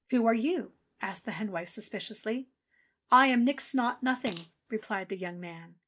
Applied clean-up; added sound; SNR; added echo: neural mask model DeepFilterNet 3.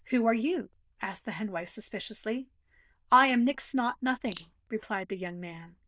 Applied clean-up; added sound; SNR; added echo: neural diffusion model UNIVERSE++.